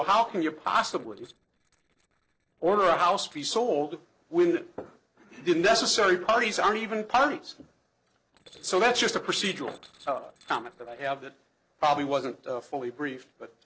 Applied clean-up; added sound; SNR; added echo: neural separator model SepFormer DNS4.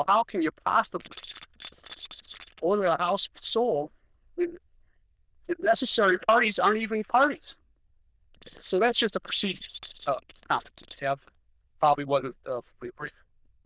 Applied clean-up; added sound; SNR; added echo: neural diffusion model UNIVERSE++.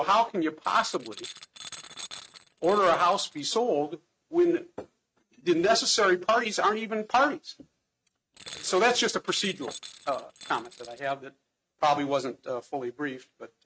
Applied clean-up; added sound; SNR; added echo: neural mask model RNNoise.